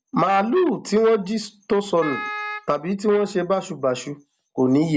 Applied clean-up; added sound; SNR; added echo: none; Wind instrument, woodwind instrument; 10 dB; none.